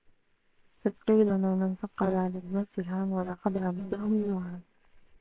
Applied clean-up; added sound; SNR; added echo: neural separator model SepFormer WHAMR!.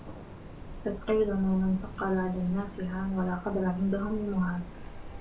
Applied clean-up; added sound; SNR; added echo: none; Train; 11 dB; reverberation time 0.2 s.